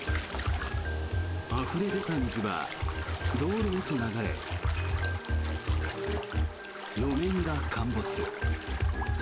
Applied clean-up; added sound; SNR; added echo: none; Bathtub (filling or washing); 11 dB; none.